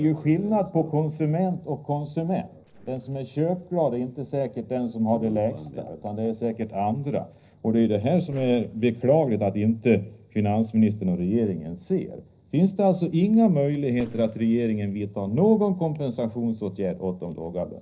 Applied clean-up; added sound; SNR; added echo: neural separator model SepFormer DNS4.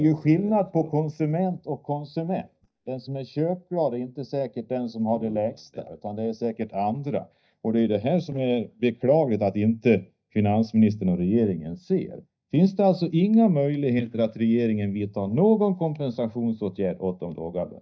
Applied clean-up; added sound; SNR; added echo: neural mask model DeepFilterNet 3.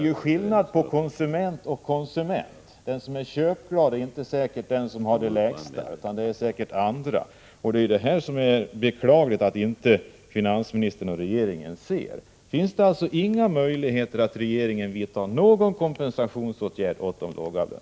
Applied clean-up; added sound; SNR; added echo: none; none; none; none.